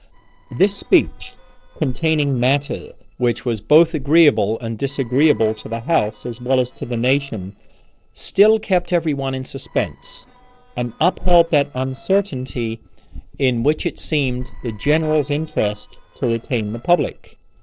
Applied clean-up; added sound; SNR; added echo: neural separator model SepFormer DNS4.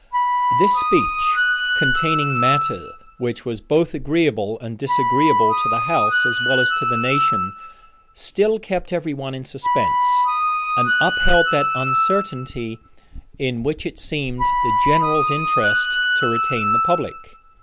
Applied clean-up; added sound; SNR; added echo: none; Wind instrument, woodwind instrument; -2 dB; none.